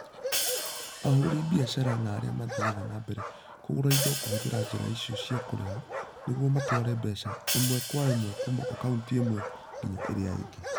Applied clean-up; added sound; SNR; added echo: none; Bark + Hi-hat; 5 dB; none.